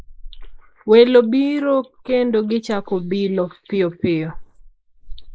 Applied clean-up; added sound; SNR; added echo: neural mask model Resemble Enhance denoiser.